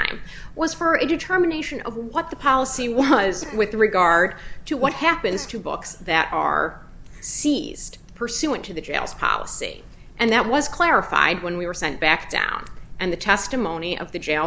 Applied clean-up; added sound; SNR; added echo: none; Cough; 17 dB; none.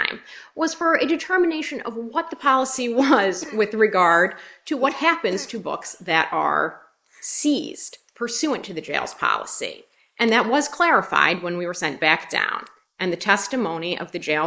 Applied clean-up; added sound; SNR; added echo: neural mask model Resemble Enhance denoiser.